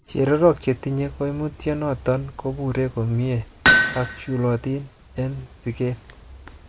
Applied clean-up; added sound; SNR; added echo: none; Hammer; -2 dB; none.